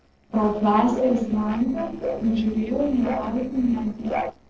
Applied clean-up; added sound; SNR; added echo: neural separator model SepFormer DNS4.